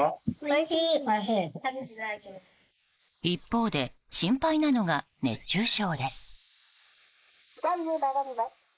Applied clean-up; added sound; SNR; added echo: neural mask model Resemble Enhance denoiser.